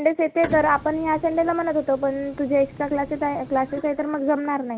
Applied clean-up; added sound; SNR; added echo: none; Printer; 16 dB; none.